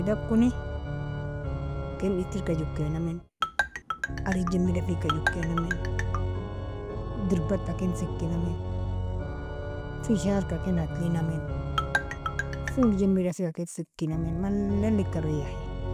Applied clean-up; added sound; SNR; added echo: none; Organ + Marimba, xylophone; 2 dB; none.